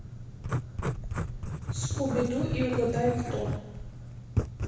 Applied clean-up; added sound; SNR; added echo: none; Writing; 0 dB; reverberation time 1.0 s.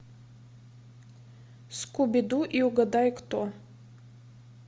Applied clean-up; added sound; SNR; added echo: none; none; none; none.